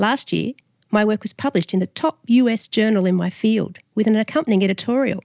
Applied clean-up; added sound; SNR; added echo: none; none; none; none.